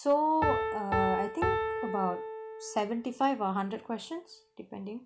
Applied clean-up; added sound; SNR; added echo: none; Piano; 3 dB; none.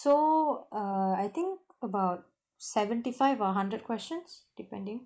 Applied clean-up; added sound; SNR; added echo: neural mask model Resemble Enhance denoiser.